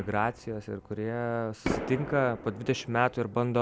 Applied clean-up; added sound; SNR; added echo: none; Fireworks; 10 dB; none.